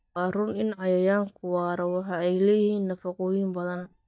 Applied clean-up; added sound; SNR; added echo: neural mask model DeepFilterNet 3.